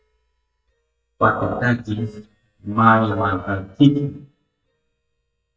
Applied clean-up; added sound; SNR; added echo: neural mask model DeepFilterNet 3.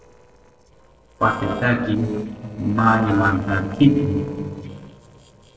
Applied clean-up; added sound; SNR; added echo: neural separator model SepFormer DNS4.